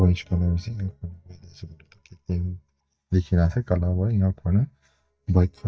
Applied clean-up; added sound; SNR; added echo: neural mask model DeepFilterNet 3.